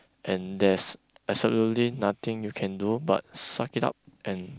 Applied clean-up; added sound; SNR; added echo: none; none; none; none.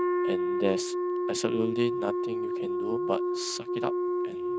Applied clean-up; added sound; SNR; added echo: neural mask model RNNoise.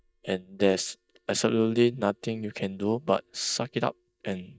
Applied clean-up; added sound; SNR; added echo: neural mask model DeepFilterNet 3.